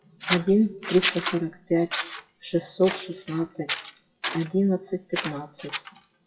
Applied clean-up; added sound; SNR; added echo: classical method WPE with log-MMSE.